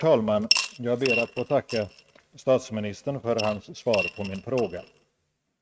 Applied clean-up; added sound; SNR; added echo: neural mask model RNNoise.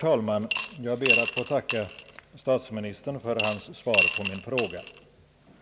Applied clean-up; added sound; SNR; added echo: none; Coin (dropping) / Glass; -2 dB; none.